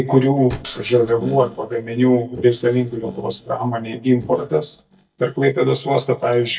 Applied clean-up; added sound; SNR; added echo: neural mask model DeepFilterNet 3.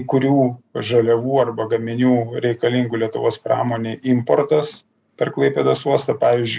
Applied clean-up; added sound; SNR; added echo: none; none; none; none.